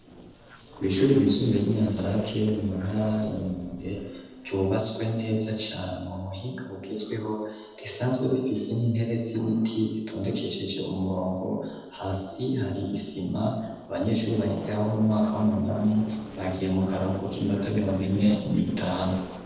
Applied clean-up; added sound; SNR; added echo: neural separator model SepFormer DNS4.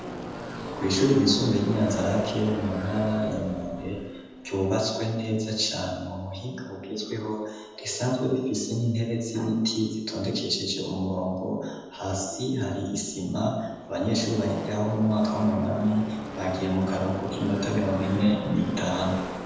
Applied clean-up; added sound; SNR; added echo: none; Car passing by / Race car, auto racing; 12 dB; reverberation time 1.1 s.